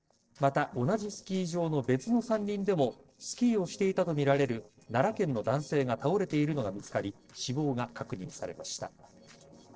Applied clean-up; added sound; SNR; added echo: neural separator model SepFormer DNS4.